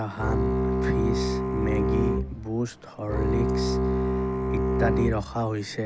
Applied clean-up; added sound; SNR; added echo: none; Bowed string instrument; -5 dB; none.